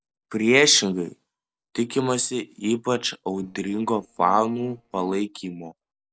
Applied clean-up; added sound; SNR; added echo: neural separator model SepFormer DNS4.